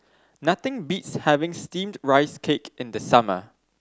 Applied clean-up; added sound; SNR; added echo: none; none; none; none.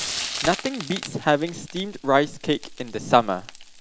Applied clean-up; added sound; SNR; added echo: none; Frying (food); 10 dB; none.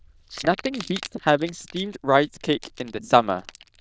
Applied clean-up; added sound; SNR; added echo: neural diffusion model UNIVERSE++.